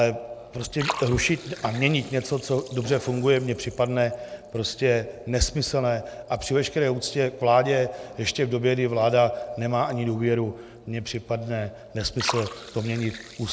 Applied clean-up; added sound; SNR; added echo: none; Liquid; 16 dB; none.